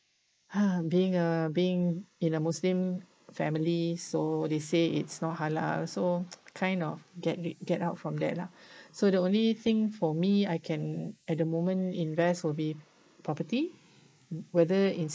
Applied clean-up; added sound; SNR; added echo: neural mask model Resemble Enhance denoiser.